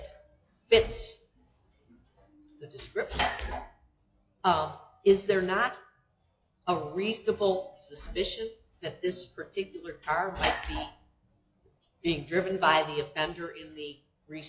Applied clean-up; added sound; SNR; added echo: classical method log-MMSE.